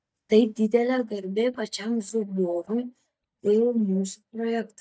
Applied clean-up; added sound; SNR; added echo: neural mask model DeepFilterNet 3.